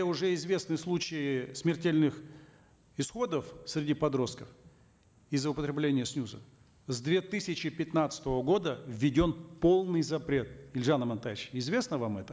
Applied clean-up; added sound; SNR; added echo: none; none; none; none.